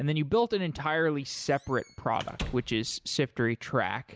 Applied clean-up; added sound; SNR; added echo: none; Squeak / Slam; 14 dB; none.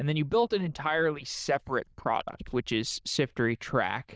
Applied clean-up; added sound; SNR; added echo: neural diffusion model UNIVERSE++.